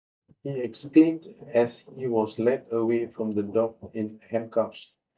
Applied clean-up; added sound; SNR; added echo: neural mask model DeepFilterNet 3.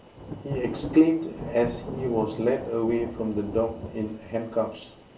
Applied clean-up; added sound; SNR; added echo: none; Thunder / Rain; 11 dB; reverberation time 0.3 s.